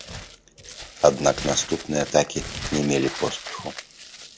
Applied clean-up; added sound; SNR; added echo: none; Crumpling, crinkling; 11 dB; none.